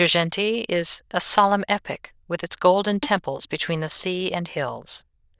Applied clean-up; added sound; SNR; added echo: neural diffusion model UNIVERSE++.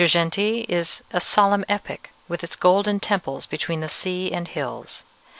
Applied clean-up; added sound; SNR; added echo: none; none; none; none.